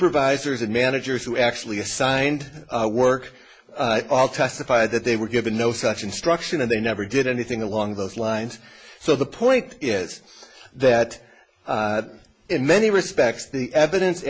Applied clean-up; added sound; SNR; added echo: none; none; none; none.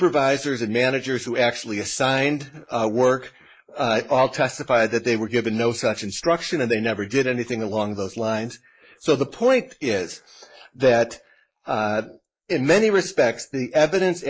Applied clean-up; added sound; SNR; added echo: neural mask model Resemble Enhance denoiser.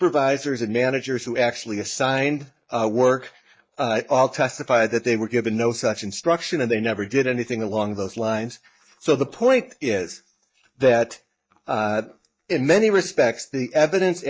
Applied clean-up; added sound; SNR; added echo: neural mask model DeepFilterNet 3.